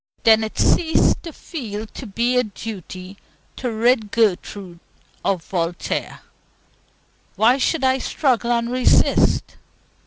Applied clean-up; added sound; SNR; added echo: none; none; none; none.